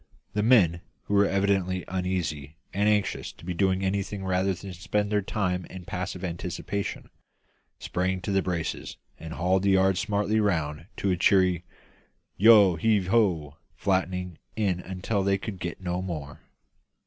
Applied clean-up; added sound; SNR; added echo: none; none; none; none.